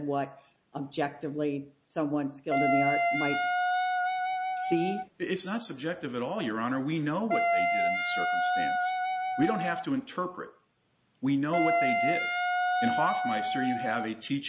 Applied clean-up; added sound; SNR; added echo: none; Wind instrument, woodwind instrument; -4 dB; none.